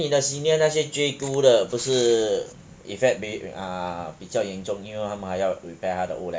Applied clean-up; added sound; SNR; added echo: none; none; none; none.